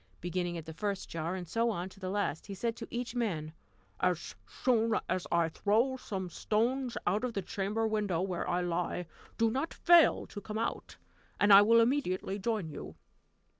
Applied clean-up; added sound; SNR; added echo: none; none; none; none.